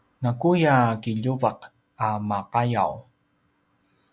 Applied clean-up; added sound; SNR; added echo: none; none; none; none.